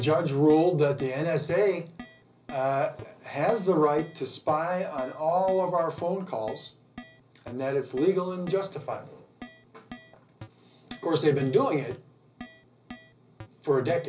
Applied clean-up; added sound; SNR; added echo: none; Keyboard (musical); 20 dB; reverberation time 0.5 s.